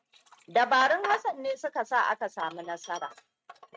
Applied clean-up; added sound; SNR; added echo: neural mask model RNNoise.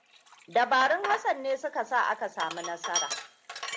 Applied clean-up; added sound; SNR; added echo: none; Sink (filling or washing); 8 dB; none.